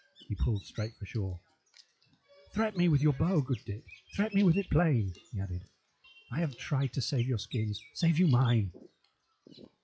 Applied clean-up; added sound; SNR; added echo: classical method log-MMSE.